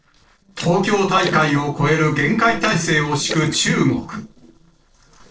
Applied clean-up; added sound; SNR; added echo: neural separator model SepFormer DNS4.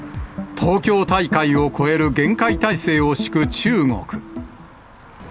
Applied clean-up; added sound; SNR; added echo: none; none; none; none.